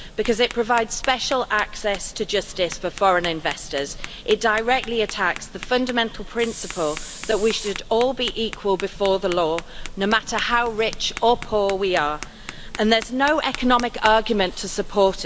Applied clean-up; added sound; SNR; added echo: none; Hiss + Tap; 12 dB; none.